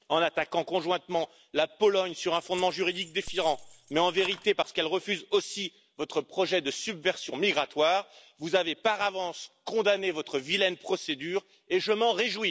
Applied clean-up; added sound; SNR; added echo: none; Keys jangling; 18 dB; none.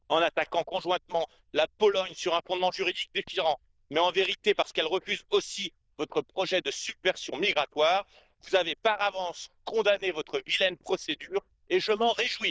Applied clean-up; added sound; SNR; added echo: neural diffusion model UNIVERSE++.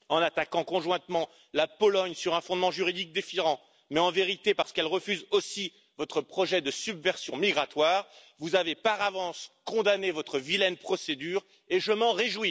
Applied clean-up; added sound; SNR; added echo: none; none; none; none.